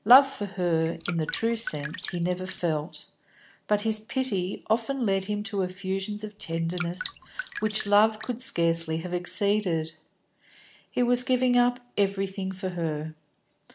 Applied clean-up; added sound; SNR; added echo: none; Drip; 12 dB; none.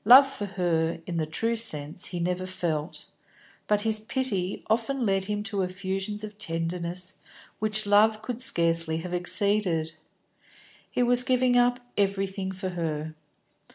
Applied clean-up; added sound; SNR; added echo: none; none; none; none.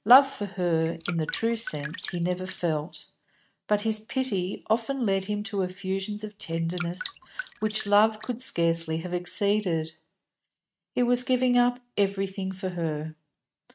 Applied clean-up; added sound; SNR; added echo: neural mask model RNNoise.